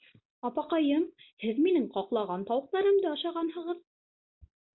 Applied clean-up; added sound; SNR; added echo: none; none; none; none.